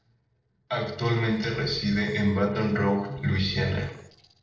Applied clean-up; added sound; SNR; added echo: neural separator model SepFormer DNS4.